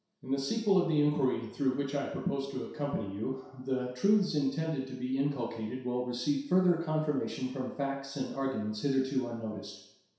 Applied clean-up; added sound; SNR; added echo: none; none; none; reverberation time 0.7 s.